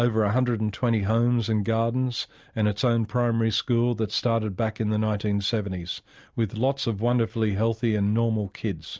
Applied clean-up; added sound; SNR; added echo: none; none; none; none.